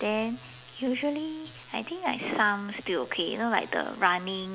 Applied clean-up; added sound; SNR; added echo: none; none; none; none.